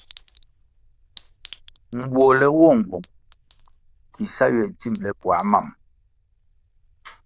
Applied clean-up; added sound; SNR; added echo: neural diffusion model UNIVERSE++.